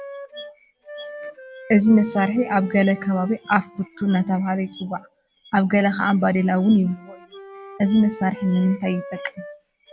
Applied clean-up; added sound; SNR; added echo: none; Wind instrument, woodwind instrument; 17 dB; none.